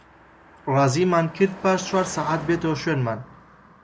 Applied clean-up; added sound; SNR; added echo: none; Car passing by; 17 dB; none.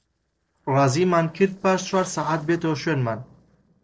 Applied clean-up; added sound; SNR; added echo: neural separator model SepFormer DNS4.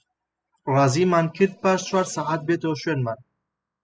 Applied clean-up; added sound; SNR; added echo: classical method spectral subtraction.